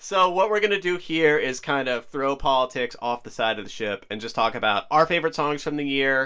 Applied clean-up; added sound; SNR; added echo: none; none; none; reverberation time 0.2 s.